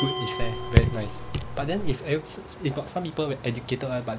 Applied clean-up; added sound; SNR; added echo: none; Glass + Raindrop / Drip; -1 dB; none.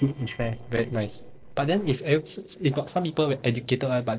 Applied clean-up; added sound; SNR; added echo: neural separator model SepFormer DNS4.